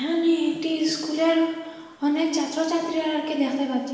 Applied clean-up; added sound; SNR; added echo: none; none; none; reverberation time 1.2 s.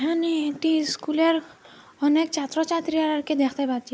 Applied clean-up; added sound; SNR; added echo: none; none; none; none.